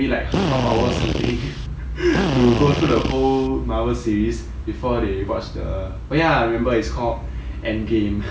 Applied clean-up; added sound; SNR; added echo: none; Drill; 2 dB; none.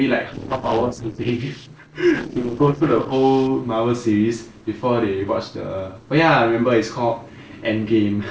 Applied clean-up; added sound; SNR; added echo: neural separator model SepFormer DNS4.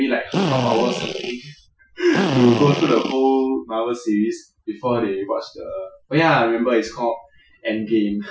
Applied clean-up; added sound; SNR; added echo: classical method Wiener filter.